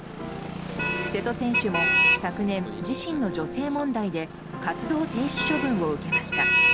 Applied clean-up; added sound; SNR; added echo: none; Motor vehicle (road); -1 dB; none.